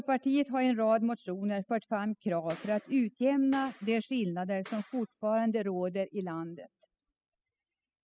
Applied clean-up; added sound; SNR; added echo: classical method spectral subtraction.